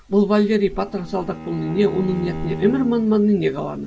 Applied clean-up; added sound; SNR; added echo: none; Bowed string instrument; 13 dB; none.